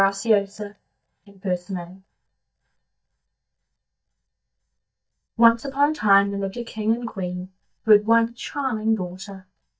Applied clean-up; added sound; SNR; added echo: neural mask model DeepFilterNet 3.